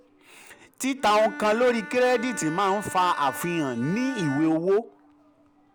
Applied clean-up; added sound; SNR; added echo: none; Bowed string instrument; 14 dB; none.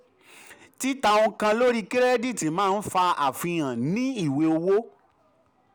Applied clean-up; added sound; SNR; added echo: none; none; none; none.